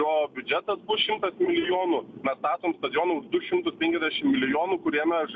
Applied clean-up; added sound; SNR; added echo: none; none; none; none.